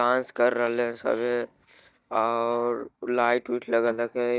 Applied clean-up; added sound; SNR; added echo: neural mask model DeepFilterNet 3.